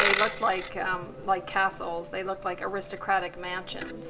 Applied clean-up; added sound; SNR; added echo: none; Coin (dropping); 5 dB; reverberation time 0.3 s.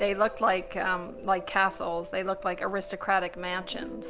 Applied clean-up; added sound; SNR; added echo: none; none; none; none.